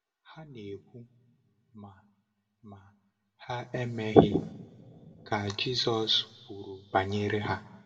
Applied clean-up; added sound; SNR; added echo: none; none; none; reverberation time 2.2 s.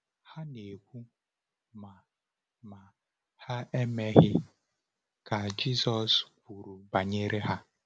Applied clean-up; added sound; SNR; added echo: none; none; none; none.